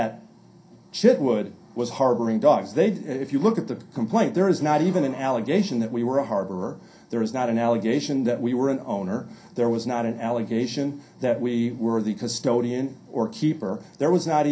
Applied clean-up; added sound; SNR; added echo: none; none; none; reverberation time 0.3 s.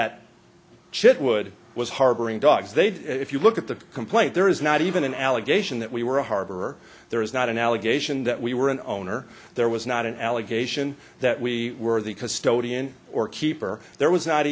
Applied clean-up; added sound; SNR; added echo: none; none; none; none.